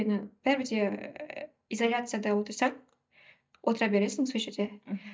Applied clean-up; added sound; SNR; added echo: neural mask model DeepFilterNet 3.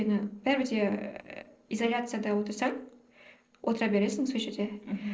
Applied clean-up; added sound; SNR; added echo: neural separator model SepFormer DNS4.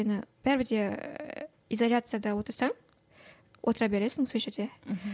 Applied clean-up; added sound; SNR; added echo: none; none; none; none.